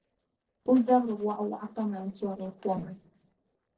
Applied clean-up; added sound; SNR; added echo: neural separator model SepFormer DNS4.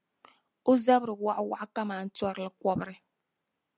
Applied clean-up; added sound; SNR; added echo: none; none; none; none.